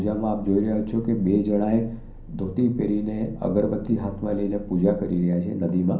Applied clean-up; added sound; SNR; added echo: none; Engine; 17 dB; reverberation time 0.6 s.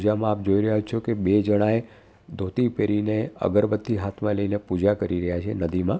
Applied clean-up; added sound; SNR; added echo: none; none; none; none.